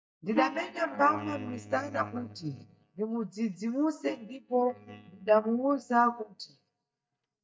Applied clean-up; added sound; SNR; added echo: neural mask model DeepFilterNet 3.